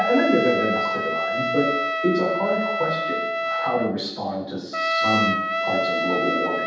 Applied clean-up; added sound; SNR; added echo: none; Trumpet; 0 dB; reverberation time 0.9 s.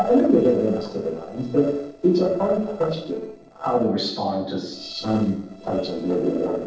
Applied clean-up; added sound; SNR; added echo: neural separator model SepFormer DNS4.